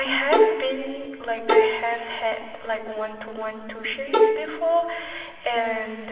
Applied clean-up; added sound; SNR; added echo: none; Bowed string instrument; -4 dB; reverberation time 2.0 s.